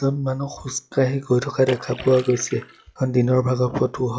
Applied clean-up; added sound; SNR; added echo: classical method log-MMSE.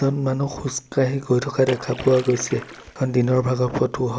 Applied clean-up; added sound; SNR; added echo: none; Splash, splatter; 16 dB; none.